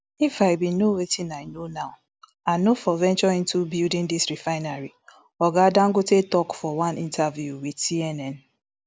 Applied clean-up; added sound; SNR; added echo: none; none; none; none.